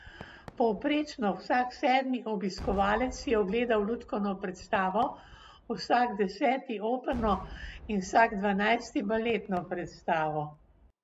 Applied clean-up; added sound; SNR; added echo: none; Cheering / Fireworks; 18 dB; none.